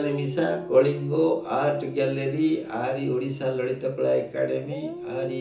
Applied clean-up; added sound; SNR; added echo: none; Dog; 12 dB; reverberation time 0.7 s.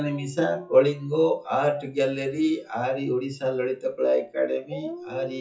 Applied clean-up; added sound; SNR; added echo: classical method WPE with log-MMSE.